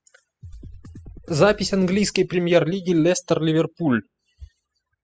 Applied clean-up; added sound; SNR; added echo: classical method spectral subtraction.